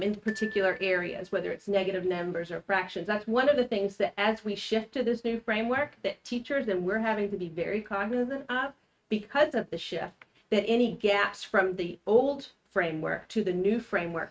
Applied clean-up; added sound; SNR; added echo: neural mask model RNNoise.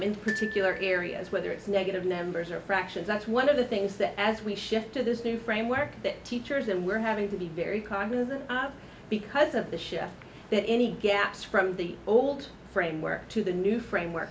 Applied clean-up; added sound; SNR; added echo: none; Glockenspiel; 13 dB; none.